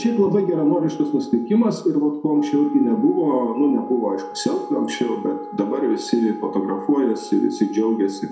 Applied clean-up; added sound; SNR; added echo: none; Wind instrument, woodwind instrument; 16 dB; reverberation time 0.6 s.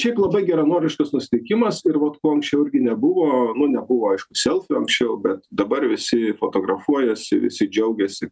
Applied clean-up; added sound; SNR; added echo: none; none; none; none.